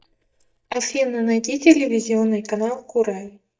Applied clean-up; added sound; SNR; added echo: neural mask model DeepFilterNet 3.